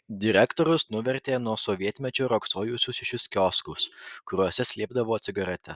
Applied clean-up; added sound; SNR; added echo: none; none; none; none.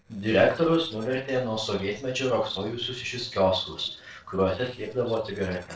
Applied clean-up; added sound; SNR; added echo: neural separator model SepFormer DNS4.